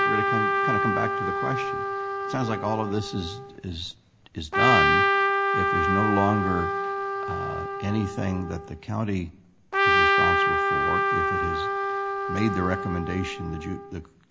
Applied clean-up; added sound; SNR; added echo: none; Trumpet; -4 dB; none.